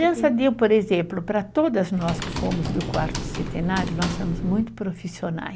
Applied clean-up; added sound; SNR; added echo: none; Typing; 8 dB; none.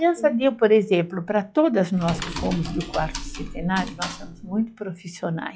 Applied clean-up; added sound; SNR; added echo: classical method log-MMSE.